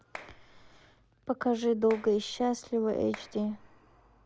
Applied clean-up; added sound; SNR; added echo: none; Clapping; 19 dB; none.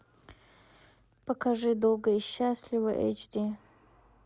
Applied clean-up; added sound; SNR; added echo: none; none; none; none.